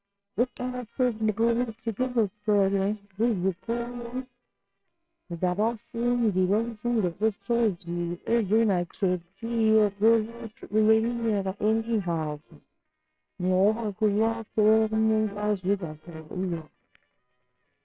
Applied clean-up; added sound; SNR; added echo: neural separator model SepFormer WHAMR!.